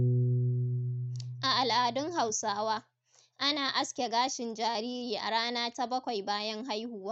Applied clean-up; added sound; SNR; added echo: neural mask model RNNoise.